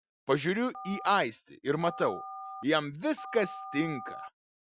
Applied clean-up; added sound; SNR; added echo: classical method Wiener filter.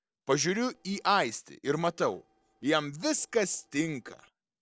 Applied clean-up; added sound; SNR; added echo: neural separator model SepFormer DNS4.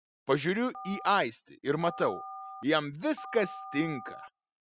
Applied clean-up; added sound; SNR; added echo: classical method spectral subtraction.